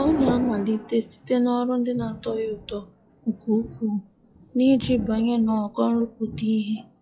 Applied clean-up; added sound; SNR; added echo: classical method log-MMSE.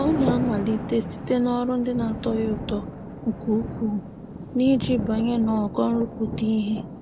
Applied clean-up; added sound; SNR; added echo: none; Thunder; 8 dB; none.